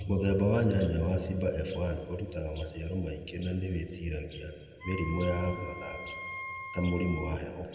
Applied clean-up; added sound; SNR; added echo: none; Wind instrument, woodwind instrument; 11 dB; reverberation time 2.2 s.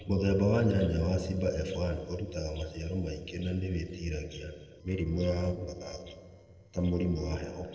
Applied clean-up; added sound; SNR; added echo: neural separator model SepFormer DNS4.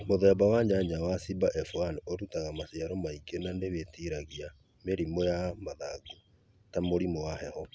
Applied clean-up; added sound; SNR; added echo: none; none; none; none.